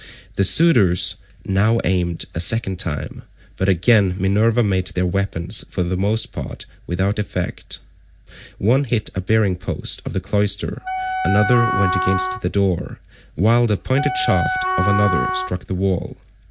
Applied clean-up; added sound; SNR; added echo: none; Wind instrument, woodwind instrument; 3 dB; none.